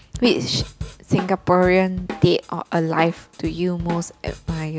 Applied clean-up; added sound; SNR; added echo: none; Drum kit; 12 dB; none.